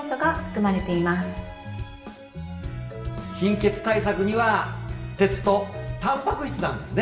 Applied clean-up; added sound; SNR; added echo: none; none; none; reverberation time 1.0 s.